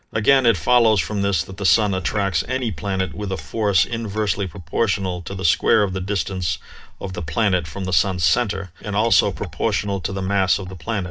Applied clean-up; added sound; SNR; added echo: neural mask model DeepFilterNet 3.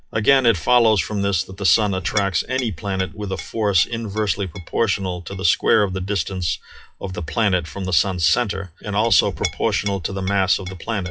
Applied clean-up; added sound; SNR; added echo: classical method WPE with log-MMSE.